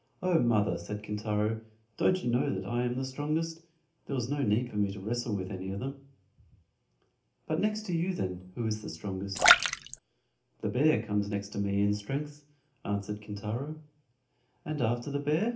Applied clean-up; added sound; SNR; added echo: none; Splash, splatter; -2 dB; reverberation time 0.3 s.